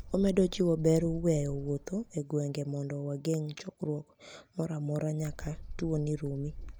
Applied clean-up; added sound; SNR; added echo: none; Bird; 14 dB; none.